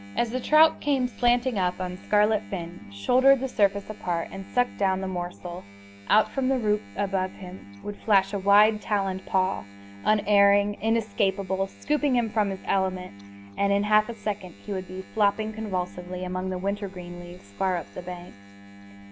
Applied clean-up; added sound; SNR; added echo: none; Engine; 19 dB; none.